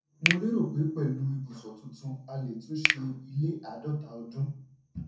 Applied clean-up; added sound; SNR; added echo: none; Finger snapping; 3 dB; reverberation time 0.6 s.